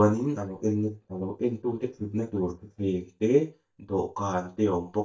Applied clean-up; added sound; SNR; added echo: neural mask model DeepFilterNet 3.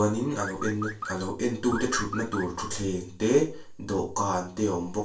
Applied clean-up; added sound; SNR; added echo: none; Car; 10 dB; reverberation time 0.3 s.